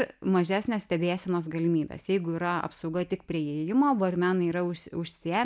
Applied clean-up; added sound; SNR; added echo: none; none; none; none.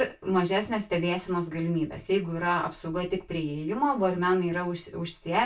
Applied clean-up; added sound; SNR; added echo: none; none; none; reverberation time 0.2 s.